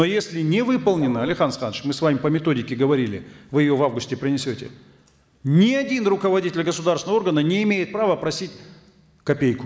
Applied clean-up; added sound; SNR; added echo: none; Bark; 12 dB; none.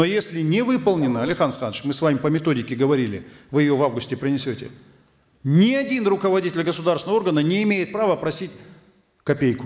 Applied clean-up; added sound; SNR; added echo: neural mask model Resemble Enhance denoiser.